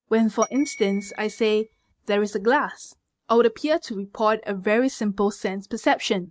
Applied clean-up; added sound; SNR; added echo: neural mask model RNNoise.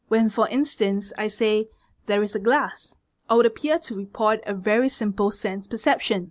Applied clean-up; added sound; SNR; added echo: none; none; none; none.